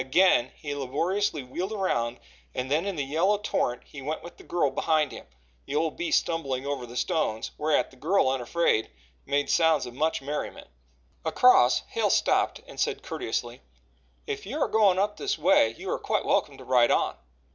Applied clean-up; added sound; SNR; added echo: none; none; none; none.